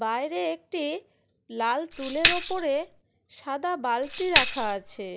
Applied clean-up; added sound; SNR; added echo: none; Tambourine; -2 dB; none.